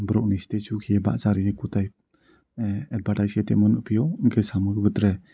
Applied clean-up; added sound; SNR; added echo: none; none; none; none.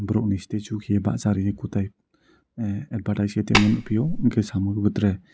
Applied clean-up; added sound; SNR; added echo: none; Tap; 1 dB; none.